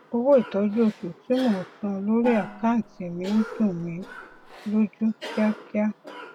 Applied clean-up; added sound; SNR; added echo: none; Cough + Gong; 15 dB; none.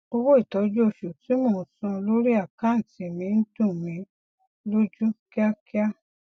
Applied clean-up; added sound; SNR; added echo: none; none; none; none.